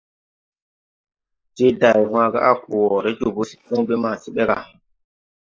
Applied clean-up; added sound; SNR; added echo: neural mask model Resemble Enhance denoiser.